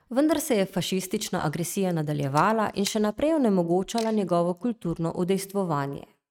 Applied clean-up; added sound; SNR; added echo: neural mask model RNNoise.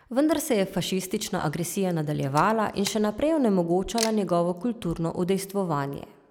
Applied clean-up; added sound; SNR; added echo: none; Camera; 16 dB; none.